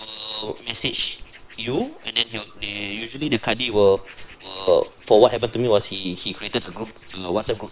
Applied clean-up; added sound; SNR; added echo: neural separator model SepFormer WHAM!.